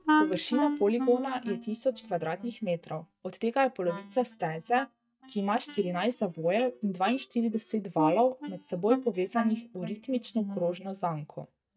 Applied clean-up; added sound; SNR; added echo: neural mask model DeepFilterNet 3.